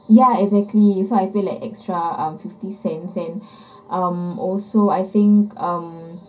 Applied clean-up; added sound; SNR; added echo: none; none; none; reverberation time 0.3 s.